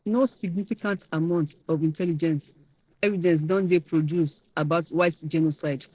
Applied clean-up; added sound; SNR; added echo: neural separator model SepFormer DNS4.